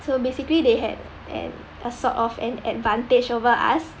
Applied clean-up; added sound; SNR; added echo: none; none; none; none.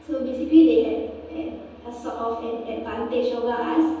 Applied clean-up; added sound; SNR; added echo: none; none; none; reverberation time 1.1 s.